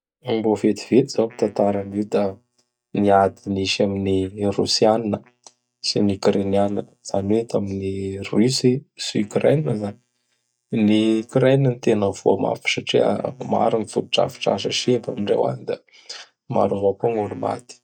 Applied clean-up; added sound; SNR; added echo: neural mask model DeepFilterNet 3.